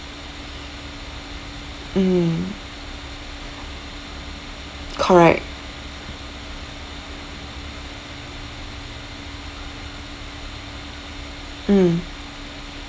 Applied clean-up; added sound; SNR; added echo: none; none; none; none.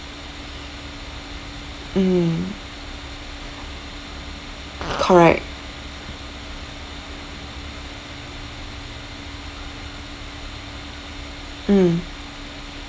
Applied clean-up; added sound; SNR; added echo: none; Fart; 11 dB; none.